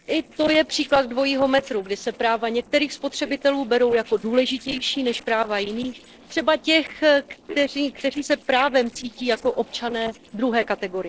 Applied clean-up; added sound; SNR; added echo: neural separator model SepFormer DNS4.